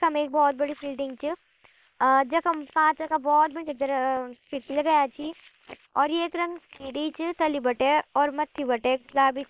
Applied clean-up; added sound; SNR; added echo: neural separator model SepFormer WHAM!.